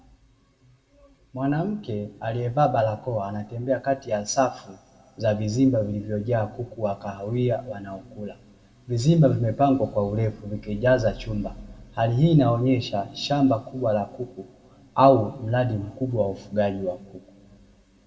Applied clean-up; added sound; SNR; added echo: none; none; none; reverberation time 1.3 s.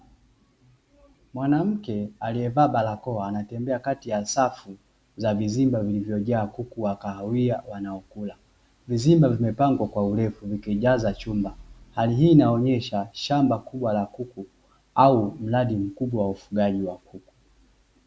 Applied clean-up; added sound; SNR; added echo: none; none; none; none.